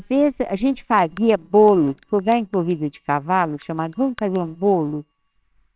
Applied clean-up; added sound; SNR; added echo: neural separator model SepFormer WHAMR!.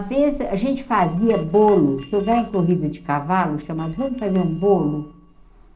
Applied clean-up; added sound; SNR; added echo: neural separator model SepFormer DNS4.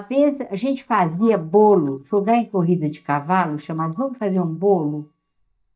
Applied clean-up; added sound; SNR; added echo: neural mask model DeepFilterNet 3.